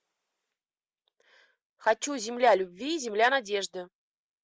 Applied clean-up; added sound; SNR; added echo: none; none; none; none.